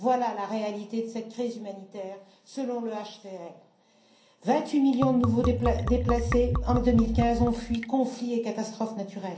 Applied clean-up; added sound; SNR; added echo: none; Liquid; 2 dB; reverberation time 0.6 s.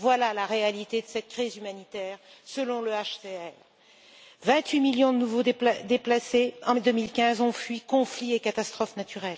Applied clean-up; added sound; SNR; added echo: none; none; none; none.